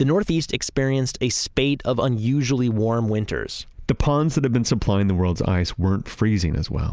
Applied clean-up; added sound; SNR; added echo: none; none; none; none.